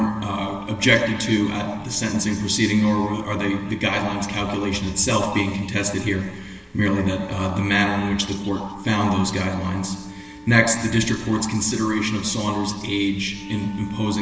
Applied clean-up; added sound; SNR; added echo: none; Wind instrument, woodwind instrument; 19 dB; reverberation time 1.3 s.